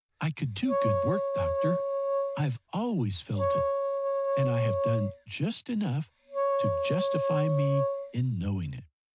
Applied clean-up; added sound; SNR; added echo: none; Wind instrument, woodwind instrument; -2 dB; none.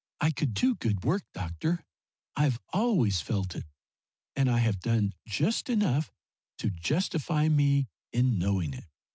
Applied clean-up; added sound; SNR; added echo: none; none; none; none.